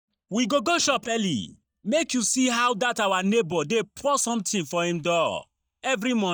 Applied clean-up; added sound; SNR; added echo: neural mask model DeepFilterNet 3.